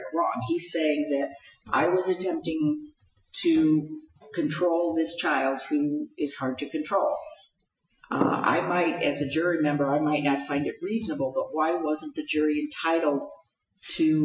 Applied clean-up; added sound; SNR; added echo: classical method Wiener filter.